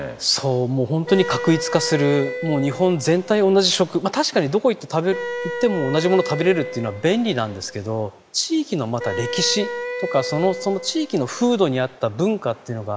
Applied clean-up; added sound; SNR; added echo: none; Wind instrument, woodwind instrument; 9 dB; none.